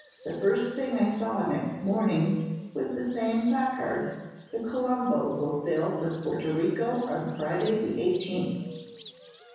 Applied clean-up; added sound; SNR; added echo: none; Bird; 17 dB; reverberation time 1.1 s.